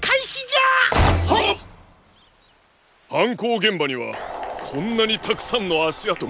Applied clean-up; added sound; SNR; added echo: none; none; none; none.